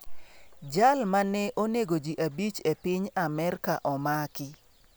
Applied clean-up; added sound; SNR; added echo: none; none; none; none.